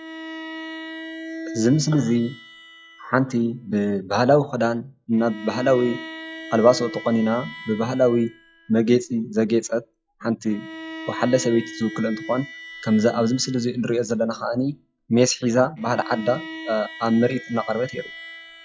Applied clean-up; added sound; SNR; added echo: classical method log-MMSE.